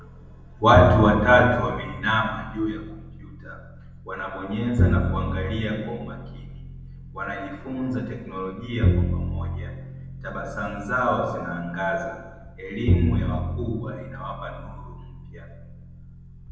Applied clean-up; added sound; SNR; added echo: none; Bowed string instrument; 2 dB; reverberation time 0.9 s.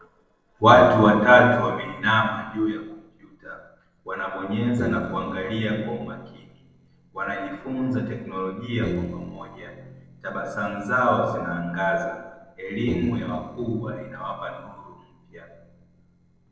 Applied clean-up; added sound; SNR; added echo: neural separator model SepFormer DNS4.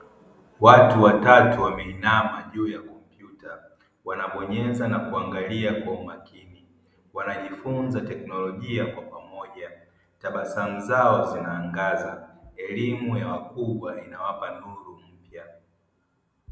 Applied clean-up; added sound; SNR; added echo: none; none; none; none.